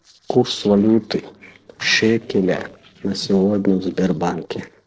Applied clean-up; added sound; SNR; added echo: neural separator model SepFormer DNS4.